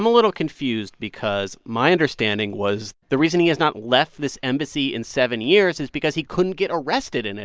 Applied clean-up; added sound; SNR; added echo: none; none; none; none.